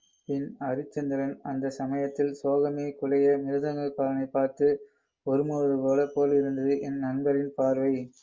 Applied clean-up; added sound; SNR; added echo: none; none; none; none.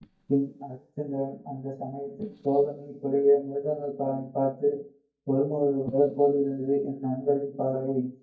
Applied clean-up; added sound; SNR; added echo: neural mask model DeepFilterNet 3.